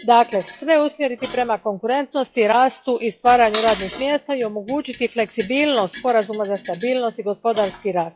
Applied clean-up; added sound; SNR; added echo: classical method log-MMSE.